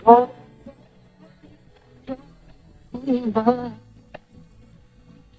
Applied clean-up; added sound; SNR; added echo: neural mask model DeepFilterNet 3.